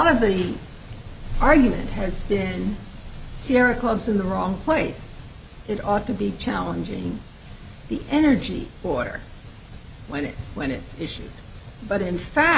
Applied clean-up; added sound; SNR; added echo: none; none; none; none.